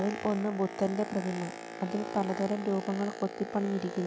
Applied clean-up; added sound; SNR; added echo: none; Boat, Water vehicle; 9 dB; none.